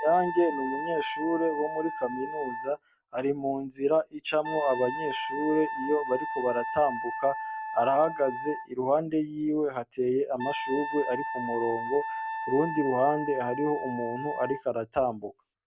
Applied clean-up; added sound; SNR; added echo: none; Wind instrument, woodwind instrument; 7 dB; none.